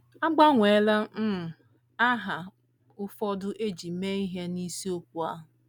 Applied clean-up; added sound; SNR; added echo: none; none; none; none.